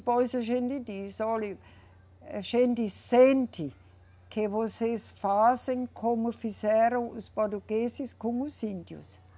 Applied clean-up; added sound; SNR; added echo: none; none; none; none.